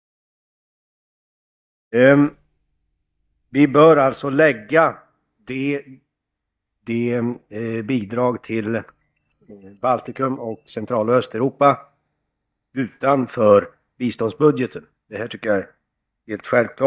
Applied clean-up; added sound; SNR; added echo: neural mask model DeepFilterNet 3.